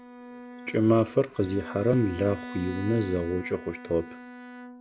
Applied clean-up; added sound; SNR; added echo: none; Bowed string instrument; 14 dB; none.